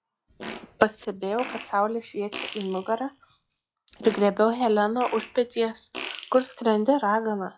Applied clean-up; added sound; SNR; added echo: classical method log-MMSE.